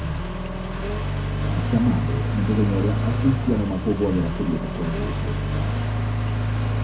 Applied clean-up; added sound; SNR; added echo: none; Accelerating, revving, vroom; -2 dB; reverberation time 0.3 s.